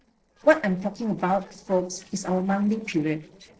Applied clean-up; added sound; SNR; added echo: neural separator model SepFormer DNS4.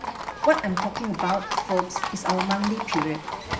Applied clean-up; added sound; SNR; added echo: none; Livestock, farm animals, working animals; 2 dB; reverberation time 1.3 s.